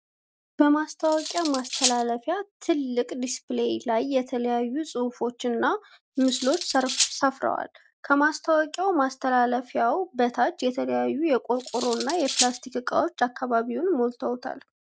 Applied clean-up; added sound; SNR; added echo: none; Cutlery, silverware; 5 dB; none.